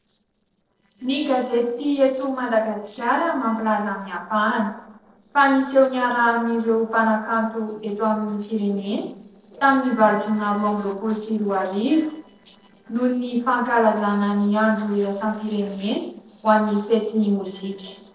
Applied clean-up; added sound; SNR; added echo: neural separator model SepFormer DNS4.